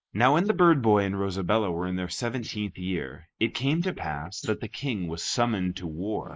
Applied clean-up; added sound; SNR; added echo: neural mask model Resemble Enhance denoiser.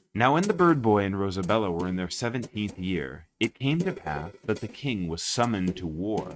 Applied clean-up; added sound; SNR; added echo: neural mask model RNNoise.